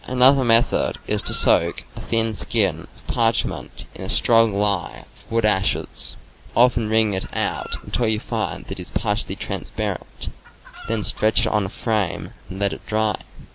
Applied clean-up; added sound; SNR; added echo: none; Chicken, rooster; 19 dB; none.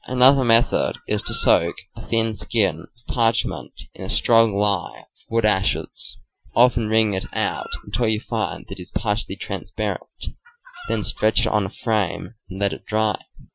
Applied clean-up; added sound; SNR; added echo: classical method Wiener filter.